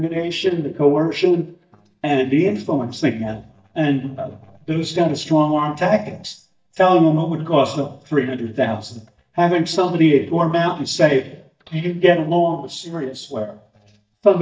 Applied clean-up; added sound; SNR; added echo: neural mask model DeepFilterNet 3.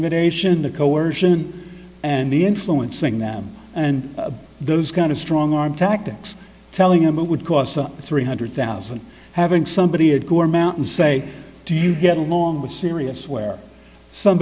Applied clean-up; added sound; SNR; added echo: none; none; none; none.